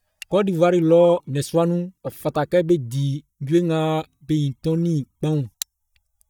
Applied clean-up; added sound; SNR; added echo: neural mask model DeepFilterNet 3.